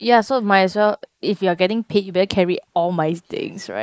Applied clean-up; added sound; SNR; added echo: neural mask model Resemble Enhance denoiser.